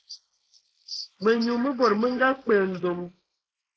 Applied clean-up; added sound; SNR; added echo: neural mask model Resemble Enhance denoiser.